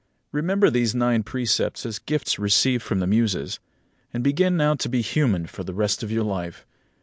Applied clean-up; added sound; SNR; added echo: none; none; none; none.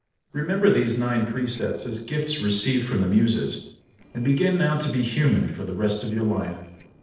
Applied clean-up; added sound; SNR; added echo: neural separator model SepFormer DNS4.